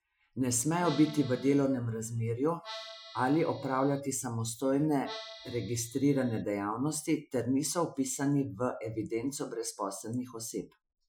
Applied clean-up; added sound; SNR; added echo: classical method Wiener filter.